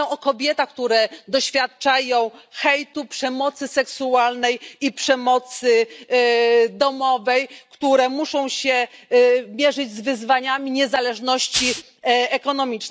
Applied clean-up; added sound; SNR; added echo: none; Rattle (instrument); 5 dB; none.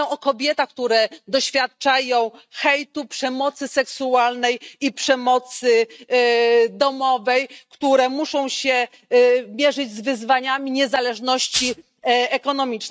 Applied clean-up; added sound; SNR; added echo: neural mask model RNNoise.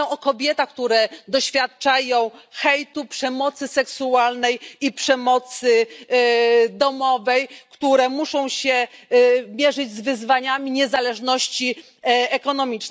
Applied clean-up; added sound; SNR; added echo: none; none; none; none.